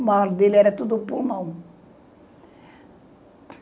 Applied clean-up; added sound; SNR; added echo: none; none; none; none.